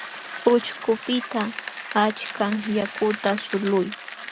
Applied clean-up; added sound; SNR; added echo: none; Bicycle; 11 dB; none.